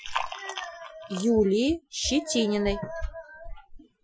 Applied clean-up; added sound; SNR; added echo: classical method Wiener filter.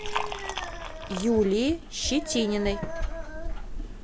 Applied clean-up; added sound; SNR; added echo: none; Liquid; 8 dB; none.